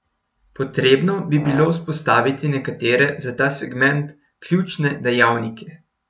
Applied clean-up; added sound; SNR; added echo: none; Brass instrument; 15 dB; none.